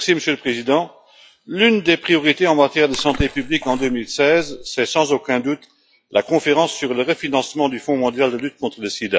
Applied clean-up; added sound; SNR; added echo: classical method log-MMSE.